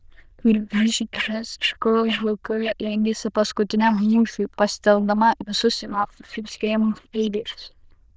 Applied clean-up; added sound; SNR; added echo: neural diffusion model UNIVERSE++.